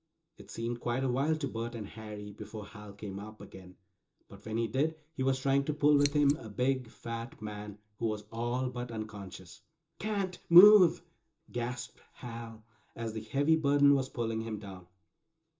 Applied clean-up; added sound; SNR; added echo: none; Scissors; 9 dB; reverberation time 0.2 s.